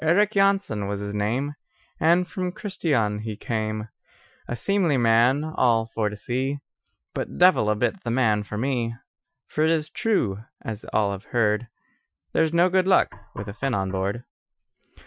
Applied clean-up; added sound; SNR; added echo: classical method Wiener filter.